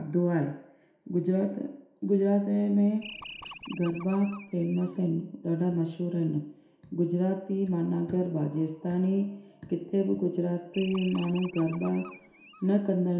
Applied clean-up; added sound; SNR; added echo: none; Animal; 17 dB; reverberation time 0.7 s.